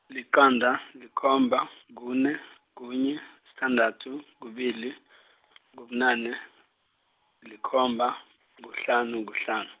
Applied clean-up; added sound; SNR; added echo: none; none; none; none.